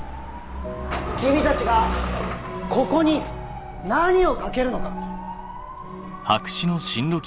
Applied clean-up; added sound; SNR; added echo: none; Motorcycle / Dog + Engine starting / Car; 7 dB; none.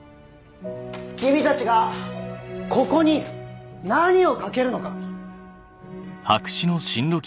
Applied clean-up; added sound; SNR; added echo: none; none; none; none.